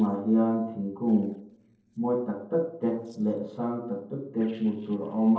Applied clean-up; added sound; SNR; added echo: neural separator model SepFormer DNS4.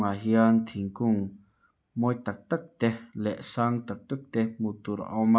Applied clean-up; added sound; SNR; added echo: none; none; none; none.